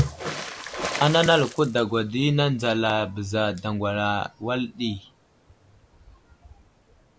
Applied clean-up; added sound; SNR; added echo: none; Water / Splash, splatter; 10 dB; none.